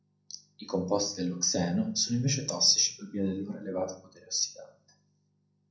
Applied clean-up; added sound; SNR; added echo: none; none; none; reverberation time 0.5 s.